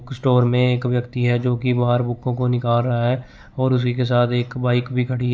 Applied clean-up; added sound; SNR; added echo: none; none; none; none.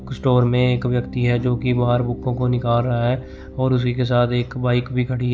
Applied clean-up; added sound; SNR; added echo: none; Piano; 15 dB; none.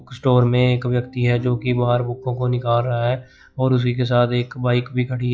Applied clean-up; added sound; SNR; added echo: classical method log-MMSE.